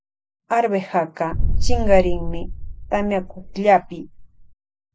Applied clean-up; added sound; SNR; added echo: none; Boom; -2 dB; none.